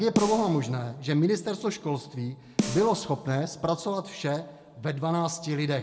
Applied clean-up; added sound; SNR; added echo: none; Snare drum; 8 dB; reverberation time 0.5 s.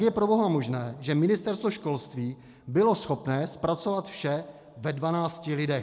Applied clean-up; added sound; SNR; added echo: none; none; none; none.